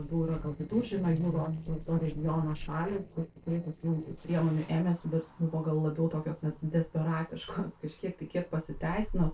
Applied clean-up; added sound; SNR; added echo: neural separator model SepFormer DNS4.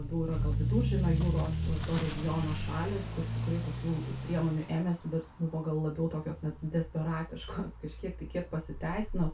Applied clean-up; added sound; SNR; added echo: none; Accelerating, revving, vroom / Motor vehicle (road); 1 dB; reverberation time 0.2 s.